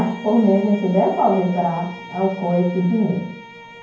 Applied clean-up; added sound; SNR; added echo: none; Bowed string instrument; 18 dB; reverberation time 0.9 s.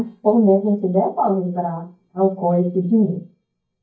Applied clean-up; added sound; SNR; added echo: neural mask model DeepFilterNet 3.